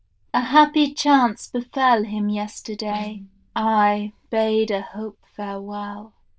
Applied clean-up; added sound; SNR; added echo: neural diffusion model UNIVERSE++.